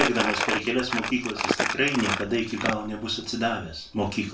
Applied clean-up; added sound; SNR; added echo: none; Crumpling, crinkling; 3 dB; reverberation time 0.2 s.